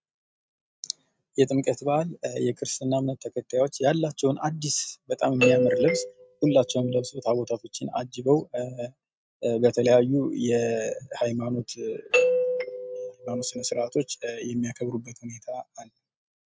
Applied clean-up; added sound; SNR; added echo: neural mask model RNNoise.